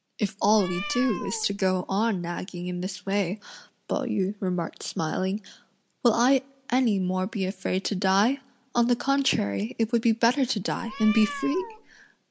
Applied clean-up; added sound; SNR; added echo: none; Meow; 11 dB; none.